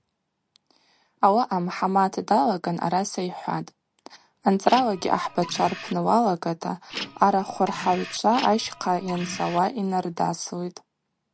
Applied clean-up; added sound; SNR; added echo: none; Printer; 12 dB; none.